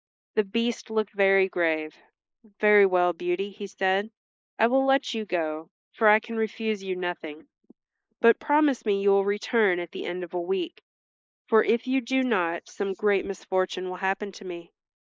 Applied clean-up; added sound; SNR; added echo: neural mask model Resemble Enhance denoiser.